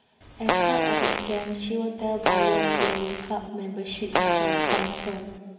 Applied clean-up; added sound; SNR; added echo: none; Fart; -5 dB; reverberation time 1.9 s.